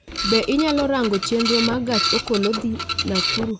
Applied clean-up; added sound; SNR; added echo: none; Printer; 3 dB; none.